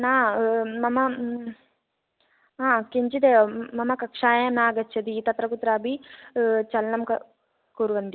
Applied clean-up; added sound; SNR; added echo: none; none; none; none.